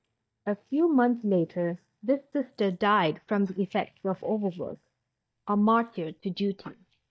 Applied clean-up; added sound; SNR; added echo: neural mask model DeepFilterNet 3.